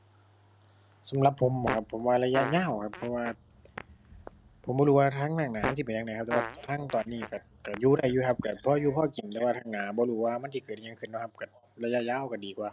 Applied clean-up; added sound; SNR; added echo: none; Fart; 10 dB; none.